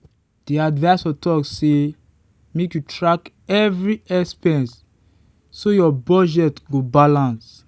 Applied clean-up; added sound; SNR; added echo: none; none; none; none.